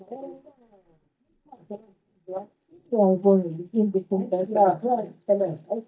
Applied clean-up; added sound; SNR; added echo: neural mask model DeepFilterNet 3.